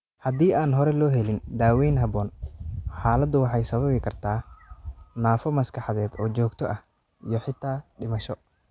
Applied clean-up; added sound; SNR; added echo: none; none; none; none.